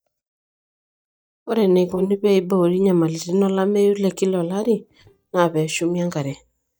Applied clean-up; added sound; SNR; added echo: neural mask model DeepFilterNet 3.